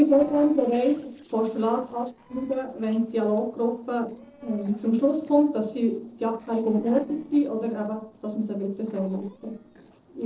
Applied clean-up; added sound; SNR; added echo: neural separator model SepFormer DNS4.